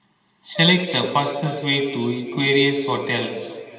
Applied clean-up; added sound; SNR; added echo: none; Brass instrument; 17 dB; reverberation time 2.5 s.